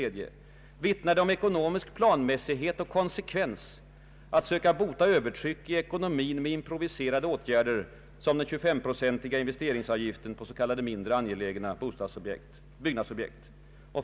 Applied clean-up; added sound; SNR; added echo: none; none; none; none.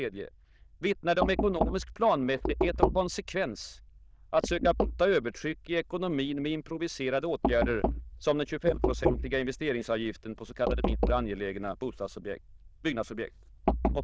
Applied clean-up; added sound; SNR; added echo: neural diffusion model UNIVERSE++.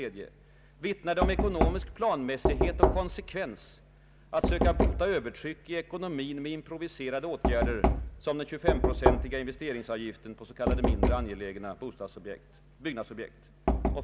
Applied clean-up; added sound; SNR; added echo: none; Knock; -3 dB; none.